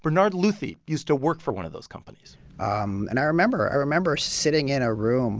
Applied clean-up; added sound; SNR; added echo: none; none; none; none.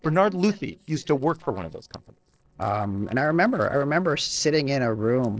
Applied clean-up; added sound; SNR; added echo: neural separator model SepFormer DNS4.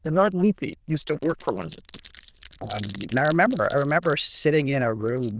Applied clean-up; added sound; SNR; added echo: neural diffusion model UNIVERSE++.